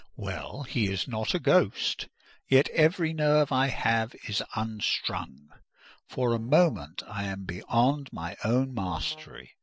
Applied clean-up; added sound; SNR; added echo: neural separator model SepFormer DNS4.